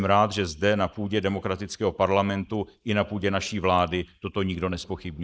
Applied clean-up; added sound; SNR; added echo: neural mask model Resemble Enhance denoiser.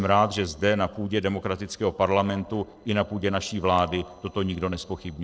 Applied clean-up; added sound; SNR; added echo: neural separator model SepFormer DNS4.